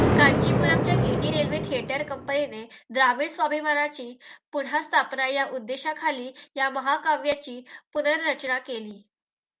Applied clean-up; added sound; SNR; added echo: none; Thunder; 3 dB; none.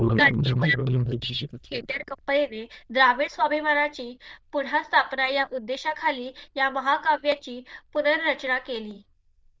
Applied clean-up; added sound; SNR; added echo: neural diffusion model UNIVERSE++.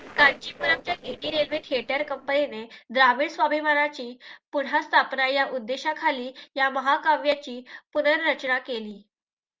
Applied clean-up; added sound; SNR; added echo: neural separator model SepFormer DNS4.